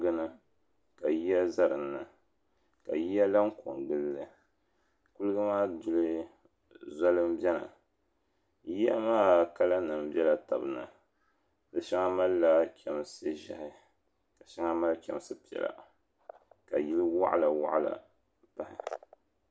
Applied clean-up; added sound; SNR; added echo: none; none; none; none.